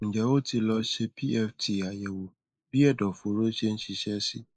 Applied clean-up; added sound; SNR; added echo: neural mask model Resemble Enhance denoiser.